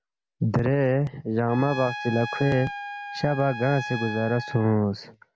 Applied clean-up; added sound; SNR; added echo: none; Trumpet; 10 dB; none.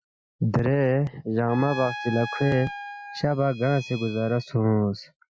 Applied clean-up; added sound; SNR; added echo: classical method Wiener filter.